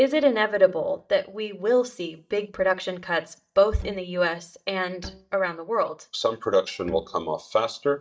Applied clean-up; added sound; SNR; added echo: neural mask model DeepFilterNet 3.